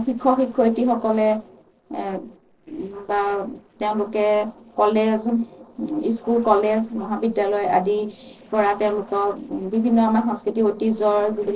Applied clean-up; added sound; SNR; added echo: neural separator model SepFormer DNS4.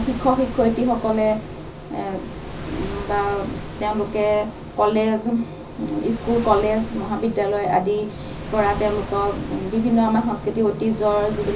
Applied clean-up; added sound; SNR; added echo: none; Waves, surf; 13 dB; reverberation time 0.4 s.